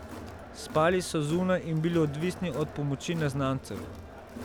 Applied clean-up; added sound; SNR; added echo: none; Crowd; 13 dB; none.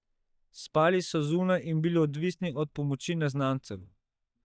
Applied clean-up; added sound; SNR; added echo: neural mask model DeepFilterNet 3.